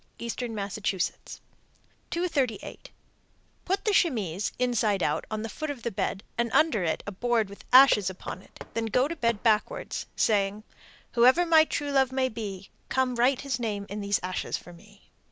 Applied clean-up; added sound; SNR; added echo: none; Knock; 13 dB; none.